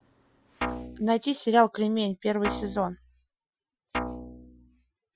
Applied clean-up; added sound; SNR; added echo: classical method Wiener filter.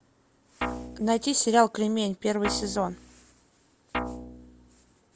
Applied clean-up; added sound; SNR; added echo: none; Guitar; 8 dB; none.